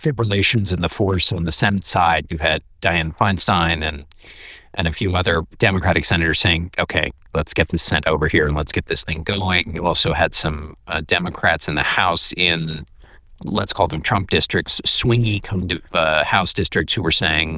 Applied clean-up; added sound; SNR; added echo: neural diffusion model UNIVERSE++.